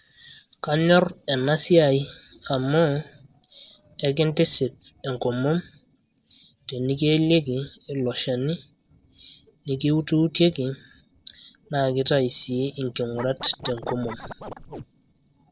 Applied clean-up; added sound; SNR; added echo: neural separator model SepFormer DNS4.